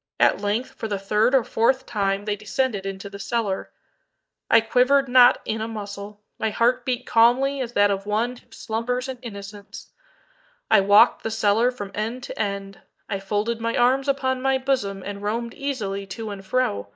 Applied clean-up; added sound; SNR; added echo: neural mask model DeepFilterNet 3.